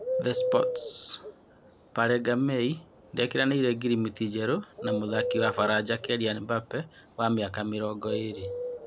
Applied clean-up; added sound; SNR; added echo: none; Bird; 7 dB; none.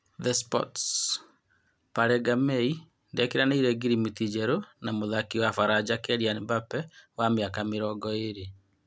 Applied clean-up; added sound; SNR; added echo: none; none; none; none.